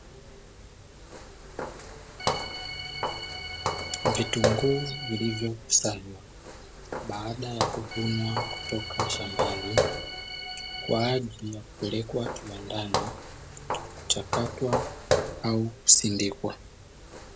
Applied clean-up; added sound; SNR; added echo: none; Walk, footsteps + Organ; 2 dB; none.